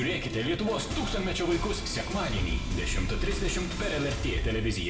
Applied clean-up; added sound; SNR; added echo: none; none; none; reverberation time 0.9 s.